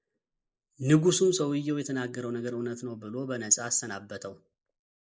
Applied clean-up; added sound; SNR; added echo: neural mask model Resemble Enhance denoiser.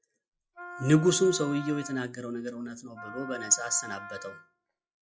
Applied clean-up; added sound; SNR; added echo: classical method log-MMSE.